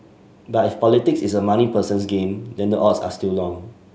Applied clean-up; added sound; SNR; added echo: none; none; none; none.